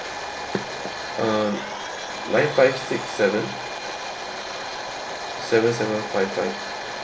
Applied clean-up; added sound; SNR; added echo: none; Domestic sounds, home sounds; 6 dB; reverberation time 1.2 s.